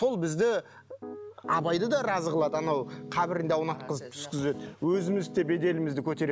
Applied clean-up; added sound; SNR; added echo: none; Piano; 14 dB; none.